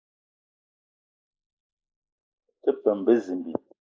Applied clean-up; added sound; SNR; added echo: neural mask model Resemble Enhance denoiser.